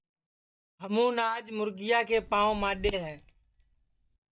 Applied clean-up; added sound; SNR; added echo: neural mask model DeepFilterNet 3.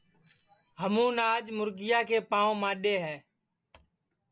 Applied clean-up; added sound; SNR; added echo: none; none; none; none.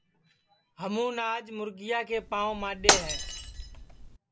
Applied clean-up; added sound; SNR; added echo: none; Shatter; -4 dB; none.